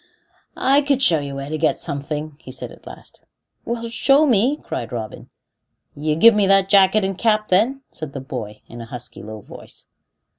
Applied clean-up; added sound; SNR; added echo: none; none; none; none.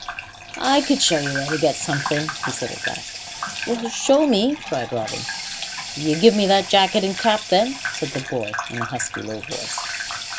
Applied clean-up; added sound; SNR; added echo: none; Hiss + Bathtub (filling or washing) / Gurgling; 8 dB; none.